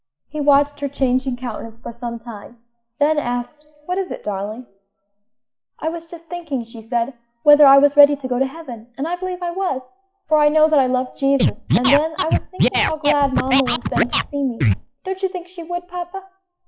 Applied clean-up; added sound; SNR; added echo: classical method WPE with log-MMSE.